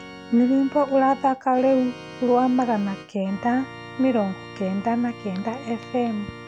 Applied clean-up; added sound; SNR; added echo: none; Organ; 16 dB; none.